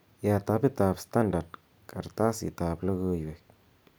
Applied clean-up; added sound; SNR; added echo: none; none; none; none.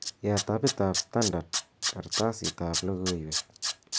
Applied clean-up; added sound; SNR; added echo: none; Tools; 2 dB; none.